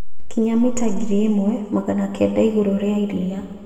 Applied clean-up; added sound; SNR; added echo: none; none; none; reverberation time 2.0 s.